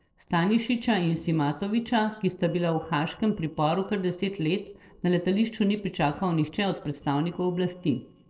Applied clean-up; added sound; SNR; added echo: neural separator model SepFormer DNS4.